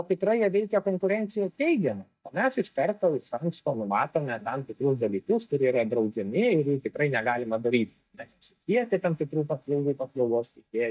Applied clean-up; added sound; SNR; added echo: neural mask model DeepFilterNet 3.